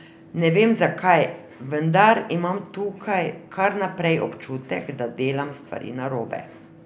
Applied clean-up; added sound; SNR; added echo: none; none; none; none.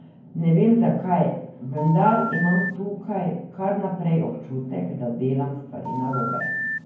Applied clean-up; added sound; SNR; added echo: none; Telephone; 5 dB; reverberation time 0.9 s.